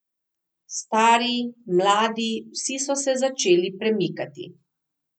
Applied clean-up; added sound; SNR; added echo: none; none; none; none.